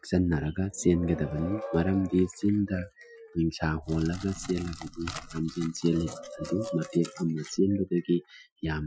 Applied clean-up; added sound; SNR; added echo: classical method Wiener filter.